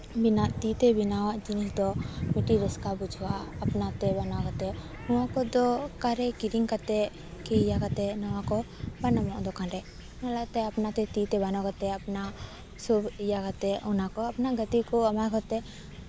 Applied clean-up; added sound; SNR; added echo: none; Chirp, tweet / Fowl; 15 dB; none.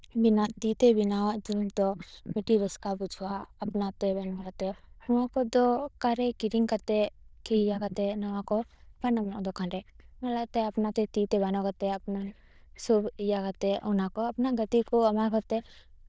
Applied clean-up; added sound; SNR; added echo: neural diffusion model UNIVERSE++.